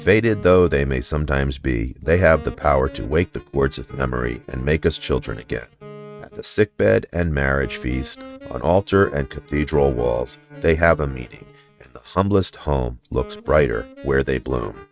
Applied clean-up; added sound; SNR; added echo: neural mask model RNNoise.